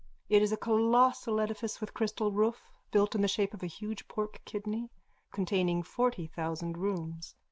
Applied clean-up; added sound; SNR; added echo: none; none; none; none.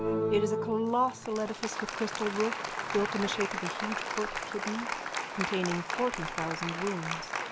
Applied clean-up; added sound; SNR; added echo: none; Applause; 2 dB; none.